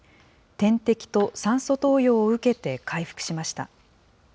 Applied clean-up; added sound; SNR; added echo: none; none; none; none.